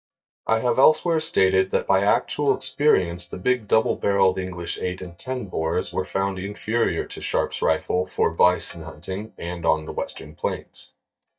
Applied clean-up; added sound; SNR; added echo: neural mask model DeepFilterNet 3.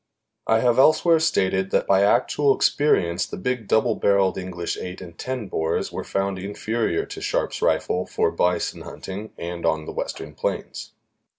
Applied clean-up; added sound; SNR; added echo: none; none; none; none.